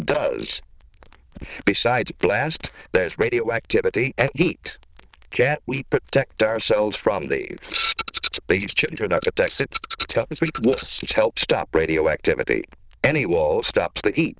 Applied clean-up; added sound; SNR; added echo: neural diffusion model UNIVERSE++.